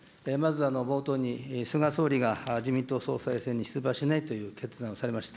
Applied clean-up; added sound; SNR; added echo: none; none; none; none.